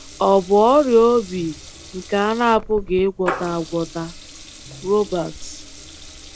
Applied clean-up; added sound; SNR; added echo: none; Water tap, faucet / Liquid; 15 dB; none.